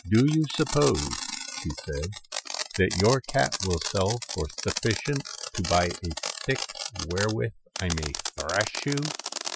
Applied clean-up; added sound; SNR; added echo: classical method Wiener filter.